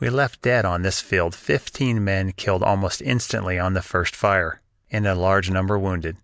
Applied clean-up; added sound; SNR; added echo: none; none; none; none.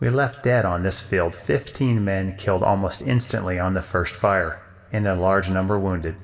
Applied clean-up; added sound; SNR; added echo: none; none; none; reverberation time 2.3 s.